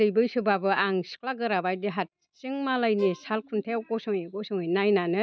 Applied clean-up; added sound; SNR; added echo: none; Bowed string instrument; 19 dB; none.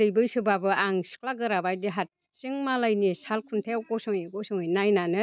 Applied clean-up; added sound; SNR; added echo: none; none; none; none.